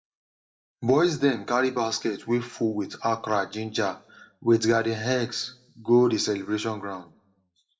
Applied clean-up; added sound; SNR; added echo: none; none; none; reverberation time 0.3 s.